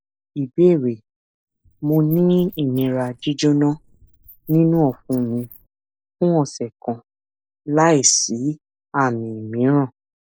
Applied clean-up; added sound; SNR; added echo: neural mask model Resemble Enhance denoiser.